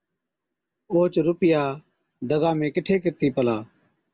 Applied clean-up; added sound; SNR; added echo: none; none; none; none.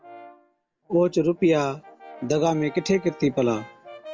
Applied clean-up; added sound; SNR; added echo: none; Brass instrument; 20 dB; none.